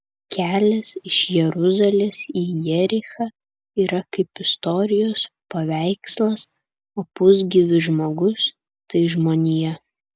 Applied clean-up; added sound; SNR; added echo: none; none; none; none.